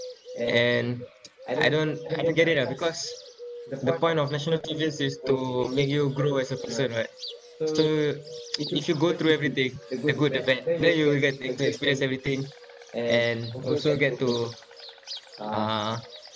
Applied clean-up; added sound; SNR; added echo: none; Bird; 17 dB; none.